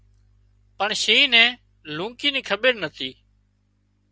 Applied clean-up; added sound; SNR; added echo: none; none; none; none.